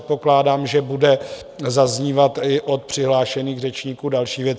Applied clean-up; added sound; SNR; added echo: none; none; none; none.